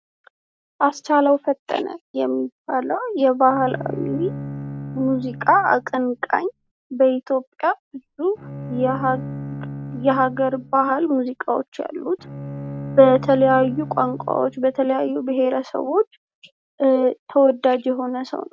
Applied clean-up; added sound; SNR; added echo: none; Bowed string instrument; 12 dB; none.